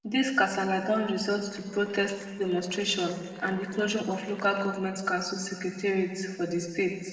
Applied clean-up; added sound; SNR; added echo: neural separator model SepFormer DNS4.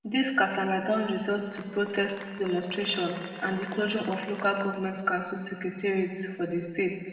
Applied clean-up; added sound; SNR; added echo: none; Applause / Cheering; 16 dB; reverberation time 1.7 s.